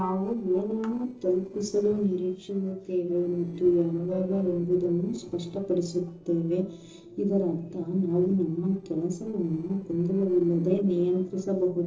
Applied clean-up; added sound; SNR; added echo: neural separator model SepFormer DNS4.